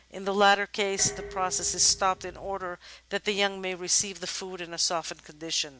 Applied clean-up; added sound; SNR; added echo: none; Dishes, pots, and pans; 16 dB; none.